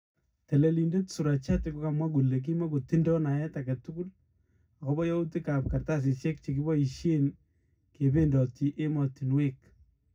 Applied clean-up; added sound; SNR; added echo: none; none; none; reverberation time 0.3 s.